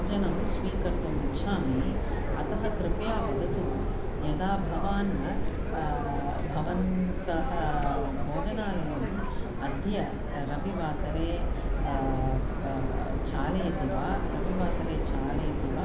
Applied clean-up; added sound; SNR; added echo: none; Subway, metro, underground; -3 dB; reverberation time 1.1 s.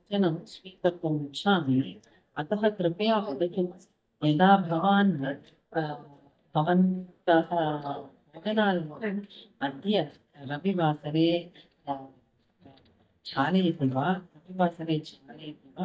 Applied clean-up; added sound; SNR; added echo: neural mask model DeepFilterNet 3.